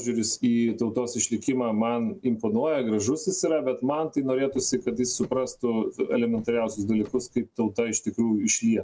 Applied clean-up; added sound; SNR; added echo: neural separator model SepFormer DNS4.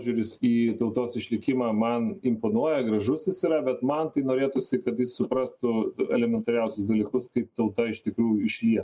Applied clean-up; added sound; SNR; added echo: neural mask model Resemble Enhance denoiser.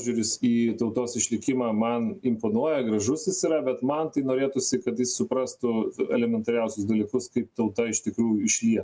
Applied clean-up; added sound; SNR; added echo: none; none; none; none.